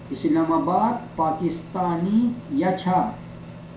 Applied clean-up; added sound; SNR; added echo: none; Microwave oven; 16 dB; reverberation time 0.5 s.